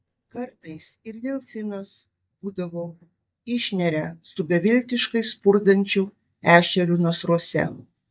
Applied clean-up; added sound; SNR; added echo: neural mask model DeepFilterNet 3.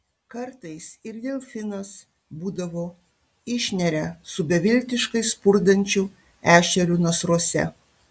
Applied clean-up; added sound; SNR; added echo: none; none; none; none.